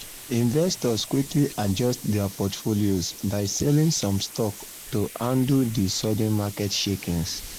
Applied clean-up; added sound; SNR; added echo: neural mask model Resemble Enhance denoiser.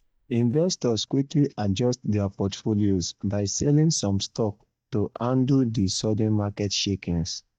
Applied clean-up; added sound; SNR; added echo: neural mask model DeepFilterNet 3.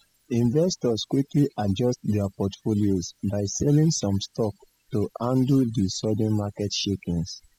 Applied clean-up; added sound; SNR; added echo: classical method spectral subtraction.